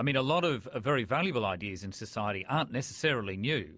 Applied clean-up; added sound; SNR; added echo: none; none; none; none.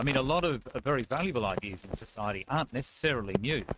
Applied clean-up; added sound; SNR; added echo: neural mask model RNNoise.